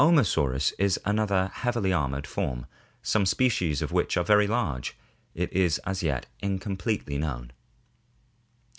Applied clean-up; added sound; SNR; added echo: none; none; none; none.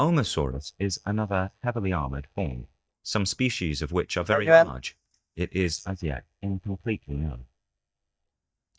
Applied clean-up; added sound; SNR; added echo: neural mask model DeepFilterNet 3.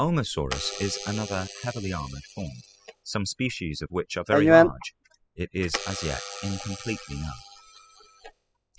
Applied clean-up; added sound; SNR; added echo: classical method spectral subtraction.